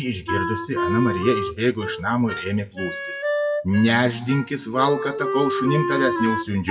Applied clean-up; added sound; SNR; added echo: classical method WPE with log-MMSE.